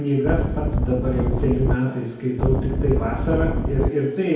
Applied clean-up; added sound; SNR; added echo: none; Wind; -1 dB; reverberation time 2.0 s.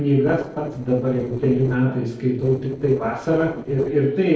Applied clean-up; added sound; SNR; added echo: neural separator model SepFormer DNS4.